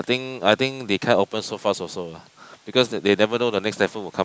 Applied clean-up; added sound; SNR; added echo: none; none; none; none.